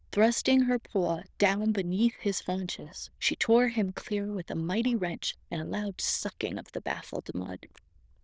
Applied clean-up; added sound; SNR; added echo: neural diffusion model UNIVERSE++.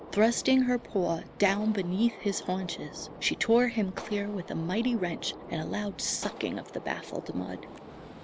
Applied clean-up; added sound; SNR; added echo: none; Gunshot, gunfire; 15 dB; none.